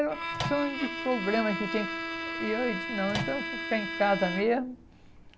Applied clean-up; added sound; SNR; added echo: none; Microwave oven + Bowed string instrument; 4 dB; none.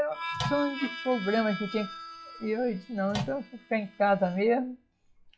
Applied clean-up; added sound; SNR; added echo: classical method log-MMSE.